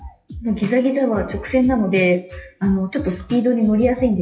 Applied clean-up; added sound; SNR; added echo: classical method WPE with log-MMSE.